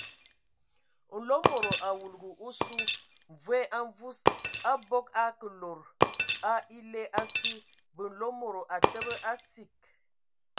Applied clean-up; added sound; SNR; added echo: none; Shatter; -2 dB; none.